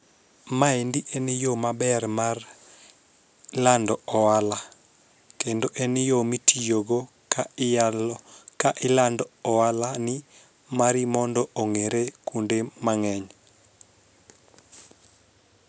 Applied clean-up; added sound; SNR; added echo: none; none; none; none.